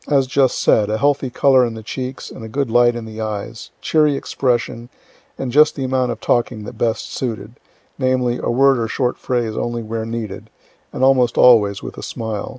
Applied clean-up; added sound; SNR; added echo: none; none; none; none.